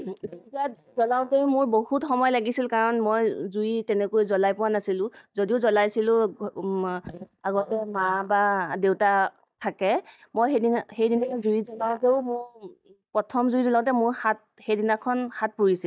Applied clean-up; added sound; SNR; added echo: neural mask model DeepFilterNet 3.